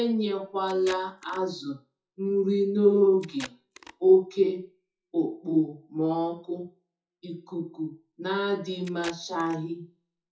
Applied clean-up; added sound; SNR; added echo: classical method WPE with log-MMSE.